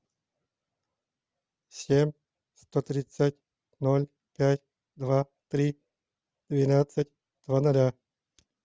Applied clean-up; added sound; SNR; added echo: none; none; none; none.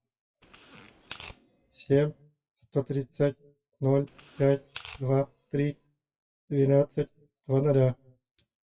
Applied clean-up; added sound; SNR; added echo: classical method WPE with log-MMSE.